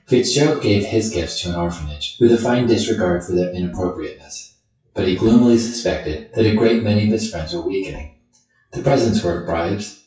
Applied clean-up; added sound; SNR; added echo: classical method WPE with log-MMSE.